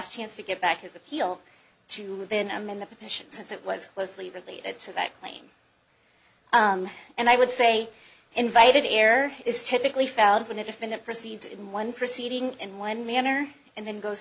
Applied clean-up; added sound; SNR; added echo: none; none; none; none.